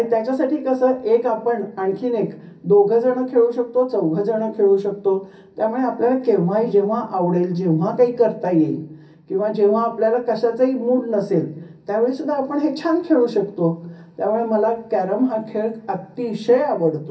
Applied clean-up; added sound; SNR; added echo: none; none; none; reverberation time 0.3 s.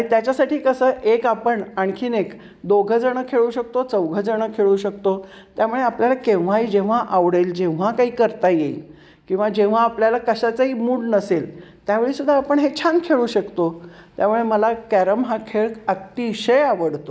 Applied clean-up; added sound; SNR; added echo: none; none; none; none.